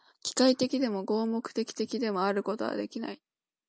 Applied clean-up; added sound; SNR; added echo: none; none; none; none.